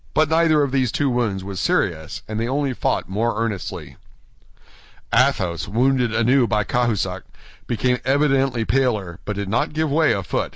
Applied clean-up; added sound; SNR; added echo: none; none; none; none.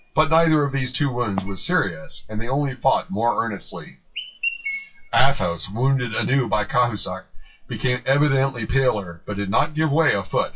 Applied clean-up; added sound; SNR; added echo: classical method WPE with log-MMSE.